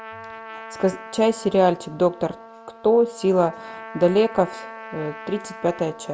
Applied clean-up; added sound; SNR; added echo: none; Trumpet; 16 dB; none.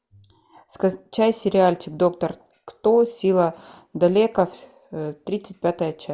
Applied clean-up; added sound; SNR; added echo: none; none; none; none.